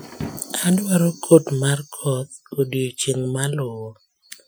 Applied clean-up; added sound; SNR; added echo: classical method Wiener filter.